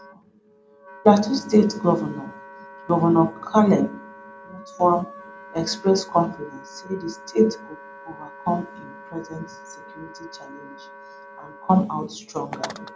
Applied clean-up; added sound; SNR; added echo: none; Wind instrument, woodwind instrument; 19 dB; none.